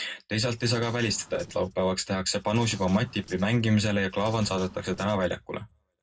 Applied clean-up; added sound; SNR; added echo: neural separator model SepFormer DNS4.